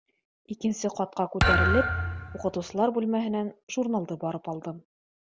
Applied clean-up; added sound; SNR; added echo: none; Thump, thud; -2 dB; none.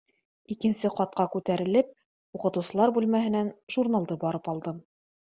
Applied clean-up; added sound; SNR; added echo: none; none; none; none.